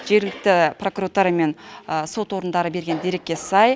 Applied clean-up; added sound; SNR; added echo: none; none; none; none.